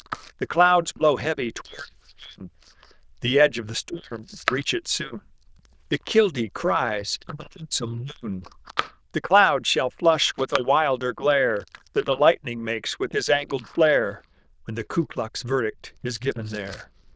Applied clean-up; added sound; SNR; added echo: neural diffusion model UNIVERSE++.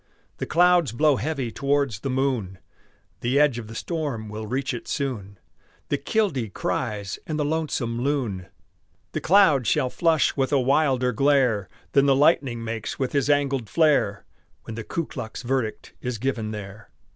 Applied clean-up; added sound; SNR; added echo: none; none; none; none.